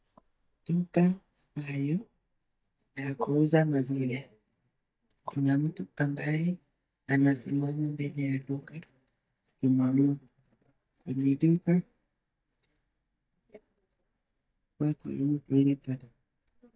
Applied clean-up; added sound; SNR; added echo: neural mask model DeepFilterNet 3.